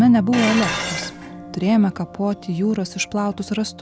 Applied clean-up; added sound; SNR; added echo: none; Drum + Dishes, pots, and pans; 10 dB; none.